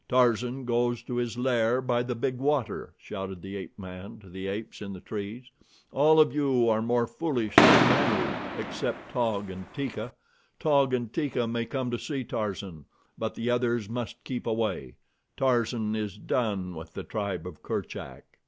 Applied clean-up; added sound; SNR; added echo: none; Fireworks; -3 dB; none.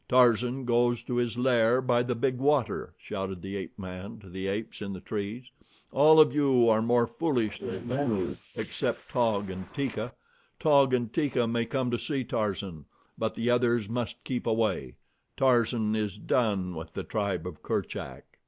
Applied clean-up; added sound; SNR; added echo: neural mask model Resemble Enhance denoiser.